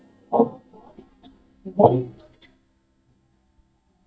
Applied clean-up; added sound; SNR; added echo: neural mask model DeepFilterNet 3.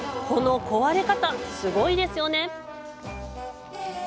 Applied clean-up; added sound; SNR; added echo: none; none; none; none.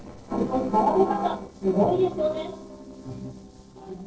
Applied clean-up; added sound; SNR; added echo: neural separator model SepFormer DNS4.